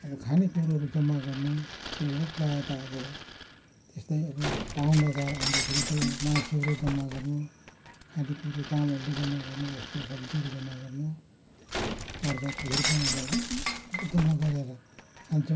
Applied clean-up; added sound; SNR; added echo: none; Shatter; 6 dB; none.